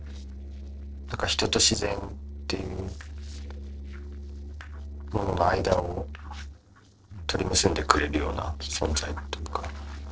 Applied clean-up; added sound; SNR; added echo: neural separator model SepFormer DNS4.